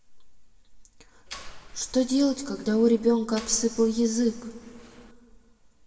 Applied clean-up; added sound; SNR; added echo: none; Mechanisms; 16 dB; reverberation time 1.8 s.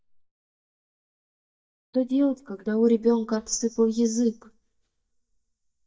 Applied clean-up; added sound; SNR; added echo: neural mask model DeepFilterNet 3.